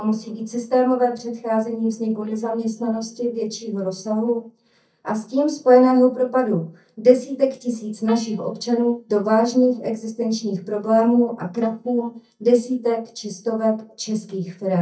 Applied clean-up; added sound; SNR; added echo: neural mask model DeepFilterNet 3.